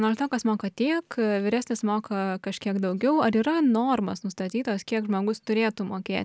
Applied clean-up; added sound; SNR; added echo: none; none; none; none.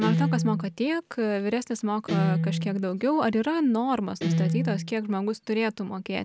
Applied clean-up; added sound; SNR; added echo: none; Guitar; 3 dB; none.